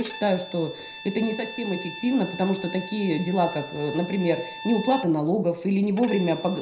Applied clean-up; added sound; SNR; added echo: none; Bowed string instrument; 14 dB; reverberation time 0.5 s.